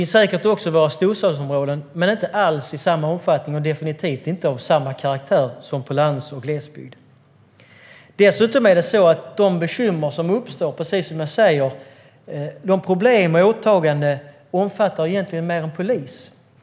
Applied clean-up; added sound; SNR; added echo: none; none; none; none.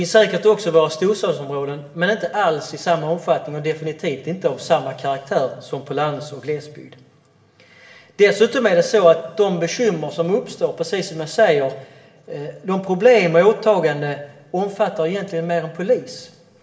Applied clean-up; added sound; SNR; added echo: none; none; none; reverberation time 0.8 s.